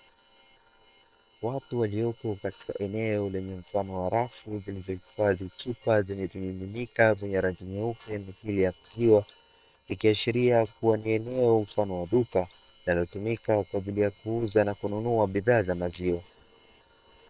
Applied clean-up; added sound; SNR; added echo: neural separator model SepFormer WHAM!.